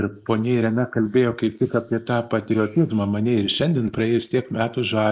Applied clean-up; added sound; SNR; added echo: neural mask model Resemble Enhance denoiser.